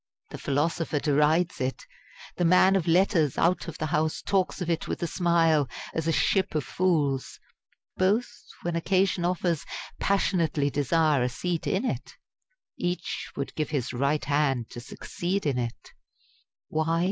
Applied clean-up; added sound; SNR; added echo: none; none; none; none.